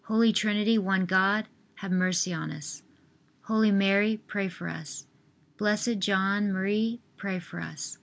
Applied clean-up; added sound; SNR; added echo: none; none; none; none.